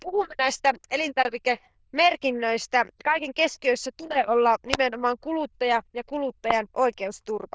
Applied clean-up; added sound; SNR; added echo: neural diffusion model UNIVERSE++.